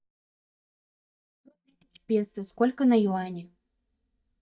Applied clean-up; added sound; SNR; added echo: neural mask model DeepFilterNet 3.